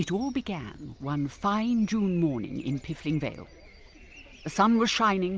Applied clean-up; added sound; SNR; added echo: none; none; none; none.